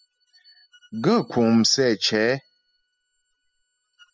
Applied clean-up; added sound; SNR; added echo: classical method spectral subtraction.